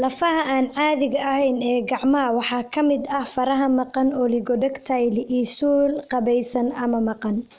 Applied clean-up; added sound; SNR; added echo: none; none; none; none.